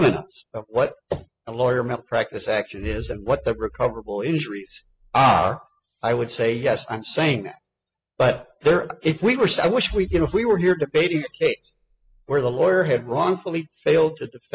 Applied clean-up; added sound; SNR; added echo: classical method spectral subtraction.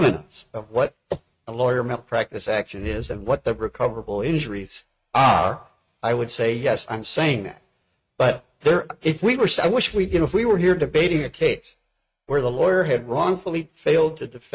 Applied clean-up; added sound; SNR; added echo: neural mask model RNNoise.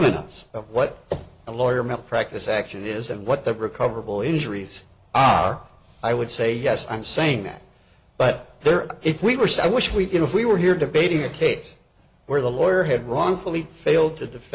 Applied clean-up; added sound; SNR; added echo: none; none; none; none.